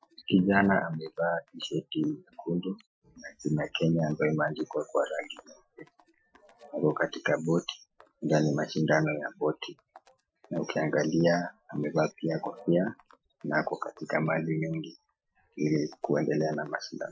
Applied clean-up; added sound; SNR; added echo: classical method Wiener filter.